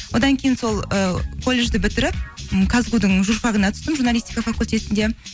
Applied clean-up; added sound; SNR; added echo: none; none; none; none.